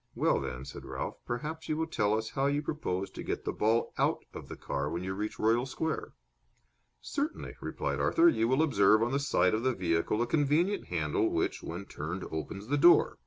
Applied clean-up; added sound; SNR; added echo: none; none; none; none.